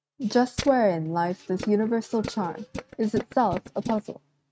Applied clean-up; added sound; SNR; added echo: neural mask model RNNoise.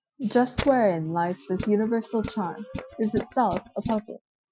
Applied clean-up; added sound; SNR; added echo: classical method Wiener filter.